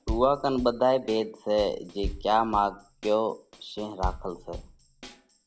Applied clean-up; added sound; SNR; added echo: none; Bass drum / Snare drum / Drum kit; 11 dB; none.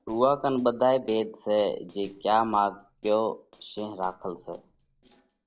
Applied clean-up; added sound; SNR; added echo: neural separator model SepFormer DNS4.